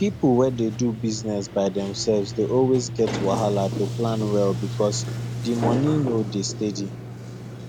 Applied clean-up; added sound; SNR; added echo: none; Sliding door; 6 dB; none.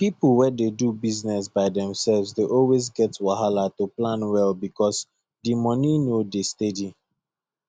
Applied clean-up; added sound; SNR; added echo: none; none; none; none.